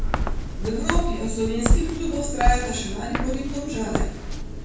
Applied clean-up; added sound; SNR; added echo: none; Walk, footsteps; -4 dB; reverberation time 0.6 s.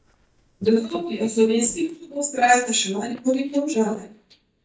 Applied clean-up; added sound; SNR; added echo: neural mask model DeepFilterNet 3.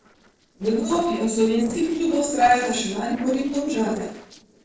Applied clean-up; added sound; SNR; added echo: neural separator model SepFormer DNS4.